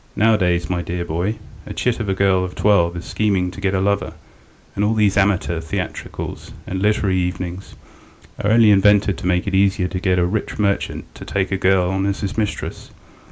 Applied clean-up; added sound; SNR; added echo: none; none; none; none.